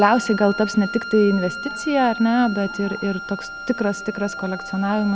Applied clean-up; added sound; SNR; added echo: none; Wind instrument, woodwind instrument; 11 dB; none.